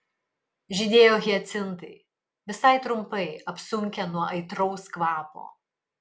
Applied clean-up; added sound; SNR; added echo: none; none; none; none.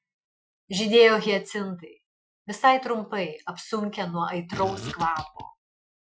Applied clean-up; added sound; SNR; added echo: classical method Wiener filter.